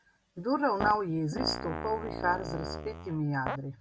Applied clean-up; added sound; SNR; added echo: none; Fart; 6 dB; none.